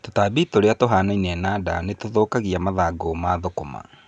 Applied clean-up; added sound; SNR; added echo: none; none; none; none.